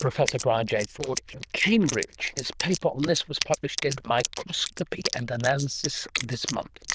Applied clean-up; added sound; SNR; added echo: neural diffusion model UNIVERSE++.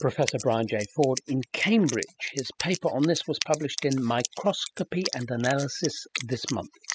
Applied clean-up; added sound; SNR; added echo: classical method spectral subtraction.